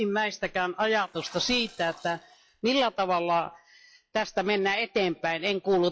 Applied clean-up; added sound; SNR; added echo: classical method log-MMSE.